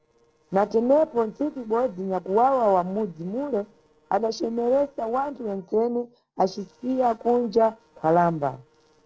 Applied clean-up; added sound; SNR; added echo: neural separator model SepFormer DNS4.